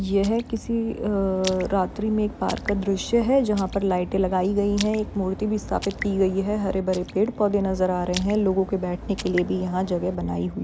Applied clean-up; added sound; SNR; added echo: none; Raindrop; 16 dB; none.